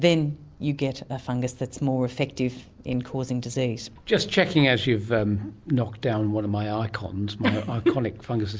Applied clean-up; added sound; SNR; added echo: none; none; none; none.